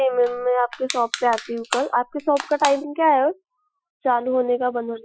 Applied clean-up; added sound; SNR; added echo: classical method Wiener filter.